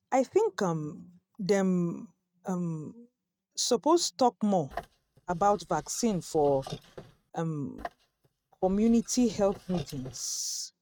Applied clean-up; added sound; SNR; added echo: neural mask model RNNoise.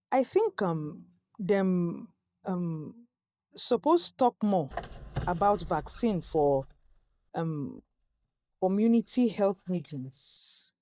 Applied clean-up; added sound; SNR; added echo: neural mask model DeepFilterNet 3.